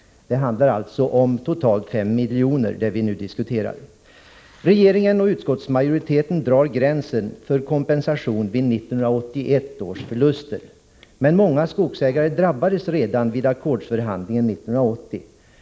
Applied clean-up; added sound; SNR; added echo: none; none; none; none.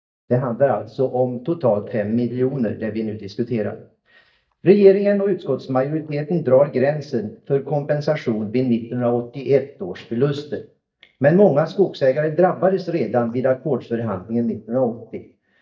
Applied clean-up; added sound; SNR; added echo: neural mask model DeepFilterNet 3.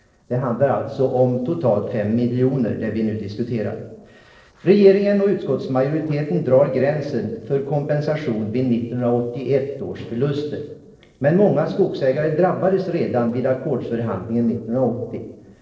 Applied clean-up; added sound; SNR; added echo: neural separator model SepFormer DNS4.